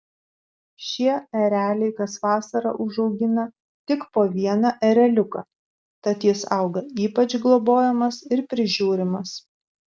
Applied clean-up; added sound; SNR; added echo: none; none; none; none.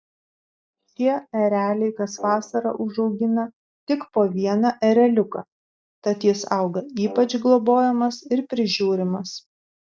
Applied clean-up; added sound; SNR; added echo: neural mask model DeepFilterNet 3.